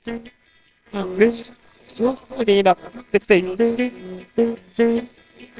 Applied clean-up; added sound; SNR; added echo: neural separator model SepFormer WHAMR!.